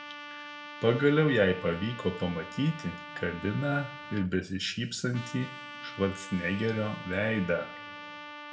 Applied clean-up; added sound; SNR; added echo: none; Trumpet; 13 dB; reverberation time 0.6 s.